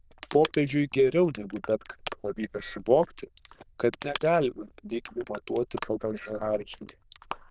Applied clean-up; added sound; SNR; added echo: neural diffusion model UNIVERSE++.